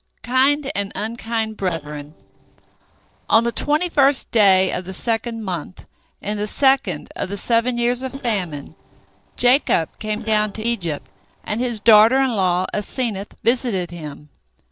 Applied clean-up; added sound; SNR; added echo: neural separator model SepFormer DNS4.